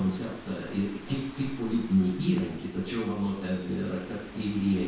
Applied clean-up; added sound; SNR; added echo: none; Rain / Thunderstorm; 17 dB; reverberation time 0.6 s.